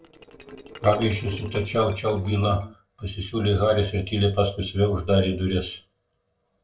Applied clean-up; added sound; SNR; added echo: neural separator model SepFormer DNS4.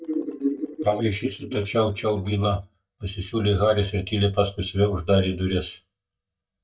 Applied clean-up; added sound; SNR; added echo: neural mask model DeepFilterNet 3.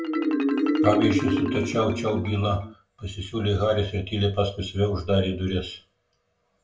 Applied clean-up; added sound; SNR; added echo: none; Marimba, xylophone; 3 dB; reverberation time 0.2 s.